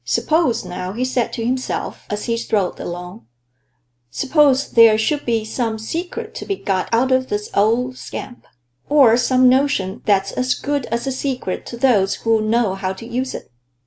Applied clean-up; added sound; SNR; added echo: none; none; none; none.